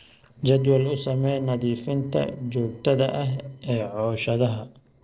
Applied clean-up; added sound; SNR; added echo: neural separator model SepFormer DNS4.